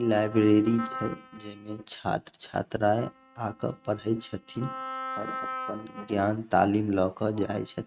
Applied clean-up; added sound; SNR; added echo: neural mask model RNNoise.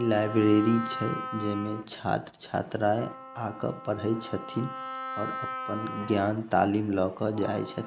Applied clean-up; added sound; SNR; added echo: none; Wind instrument, woodwind instrument; 11 dB; none.